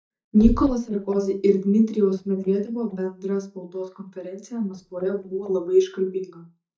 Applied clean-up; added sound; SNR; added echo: neural mask model DeepFilterNet 3.